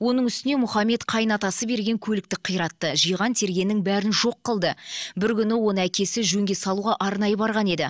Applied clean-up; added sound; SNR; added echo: none; none; none; none.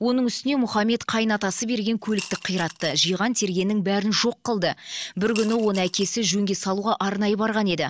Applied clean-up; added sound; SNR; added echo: none; Coin (dropping) / Glass; 16 dB; none.